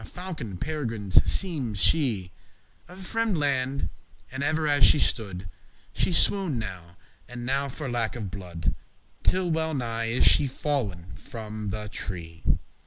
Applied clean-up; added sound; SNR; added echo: none; none; none; none.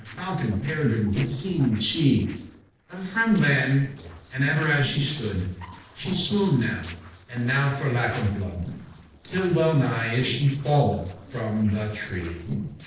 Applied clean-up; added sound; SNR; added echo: neural separator model SepFormer DNS4.